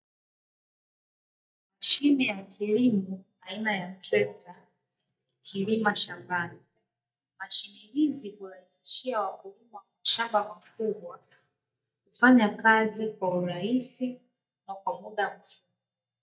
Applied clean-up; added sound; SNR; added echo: neural mask model DeepFilterNet 3.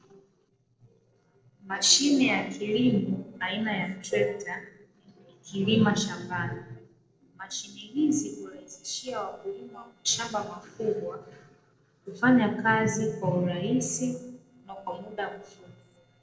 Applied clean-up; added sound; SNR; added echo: neural separator model SepFormer DNS4.